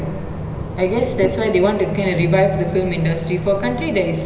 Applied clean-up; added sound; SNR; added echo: none; Thunder / Rain; 13 dB; none.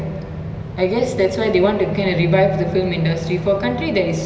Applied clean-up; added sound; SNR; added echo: none; none; none; none.